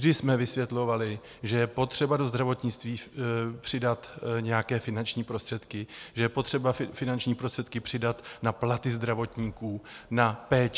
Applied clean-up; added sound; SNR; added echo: none; none; none; none.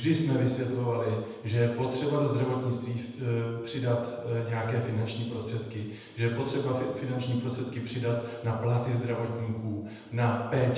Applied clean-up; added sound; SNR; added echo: none; none; none; reverberation time 1.0 s.